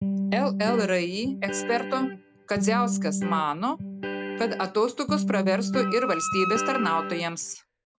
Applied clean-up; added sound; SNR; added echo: none; Electric guitar + Wind instrument, woodwind instrument; 2 dB; none.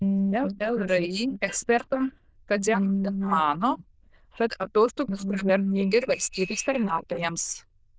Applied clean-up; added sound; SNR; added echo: neural diffusion model UNIVERSE++.